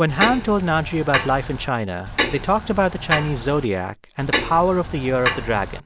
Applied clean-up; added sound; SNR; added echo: none; Clock; 5 dB; none.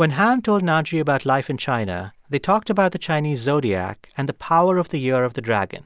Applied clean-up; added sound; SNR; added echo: none; none; none; none.